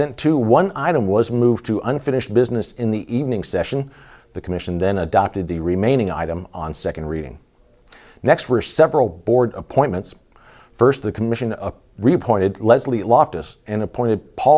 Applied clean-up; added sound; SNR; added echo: none; none; none; none.